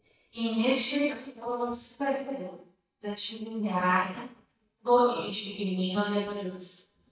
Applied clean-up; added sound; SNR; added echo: neural mask model DeepFilterNet 3.